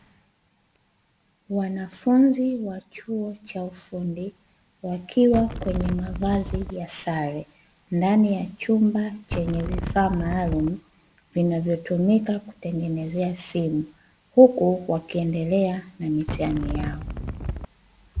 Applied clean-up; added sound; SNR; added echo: none; Wind; 5 dB; none.